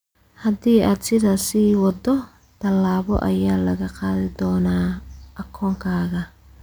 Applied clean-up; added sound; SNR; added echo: none; none; none; none.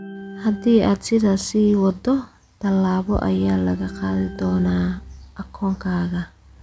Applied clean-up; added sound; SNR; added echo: none; Organ; 19 dB; none.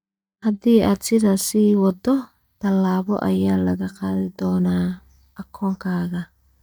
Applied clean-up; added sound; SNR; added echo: neural mask model DeepFilterNet 3.